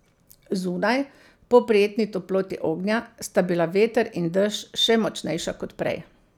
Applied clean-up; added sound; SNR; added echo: none; none; none; none.